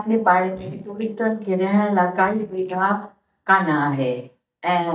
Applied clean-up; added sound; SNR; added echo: neural mask model DeepFilterNet 3.